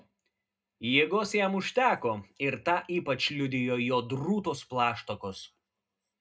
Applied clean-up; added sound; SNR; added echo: none; none; none; reverberation time 0.2 s.